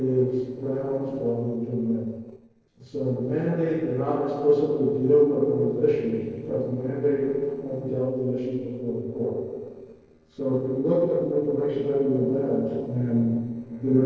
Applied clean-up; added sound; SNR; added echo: neural separator model SepFormer DNS4.